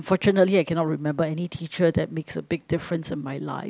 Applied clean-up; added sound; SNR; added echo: none; none; none; none.